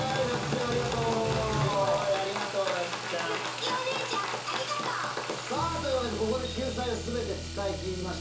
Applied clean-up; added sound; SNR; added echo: none; Domestic sounds, home sounds; 13 dB; reverberation time 0.7 s.